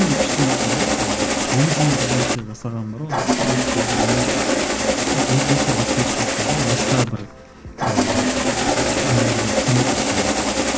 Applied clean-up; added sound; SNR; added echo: none; Engine starting; -4 dB; none.